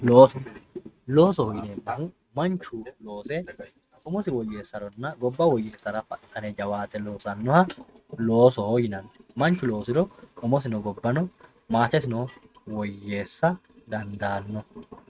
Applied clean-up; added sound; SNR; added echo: neural mask model RNNoise.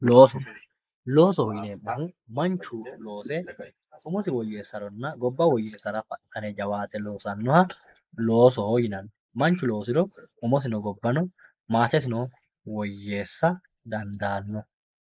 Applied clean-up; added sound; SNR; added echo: neural mask model Resemble Enhance denoiser.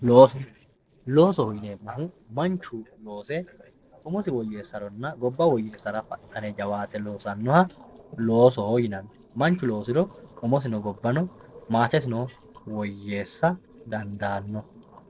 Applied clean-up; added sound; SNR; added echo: neural separator model SepFormer DNS4.